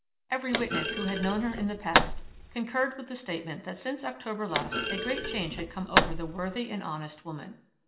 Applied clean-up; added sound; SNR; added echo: none; Thump, thud; 0 dB; reverberation time 0.9 s.